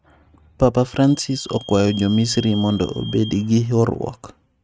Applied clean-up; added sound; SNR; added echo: neural mask model RNNoise.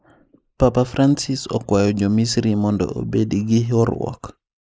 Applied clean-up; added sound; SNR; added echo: neural mask model Resemble Enhance denoiser.